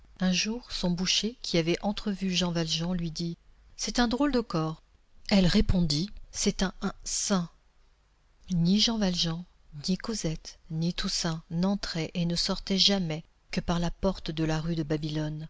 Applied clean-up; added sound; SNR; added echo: none; none; none; none.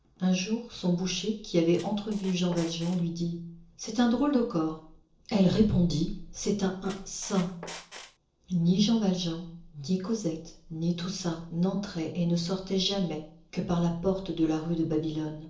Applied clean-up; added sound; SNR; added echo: neural separator model SepFormer DNS4.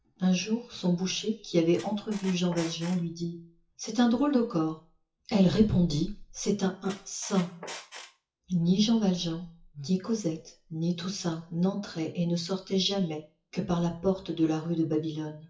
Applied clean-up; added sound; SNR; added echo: classical method WPE with log-MMSE.